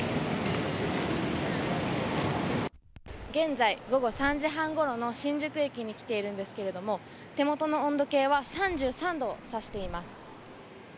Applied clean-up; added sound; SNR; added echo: none; Zipper (clothing); 17 dB; none.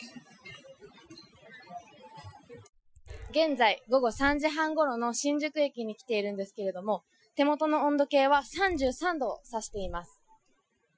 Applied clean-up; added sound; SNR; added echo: classical method Wiener filter.